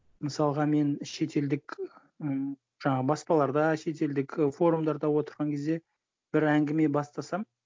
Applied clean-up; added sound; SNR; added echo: none; none; none; none.